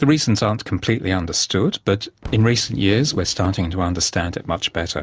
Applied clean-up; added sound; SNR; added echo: neural separator model SepFormer DNS4.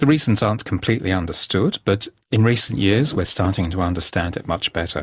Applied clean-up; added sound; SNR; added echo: neural mask model Resemble Enhance denoiser.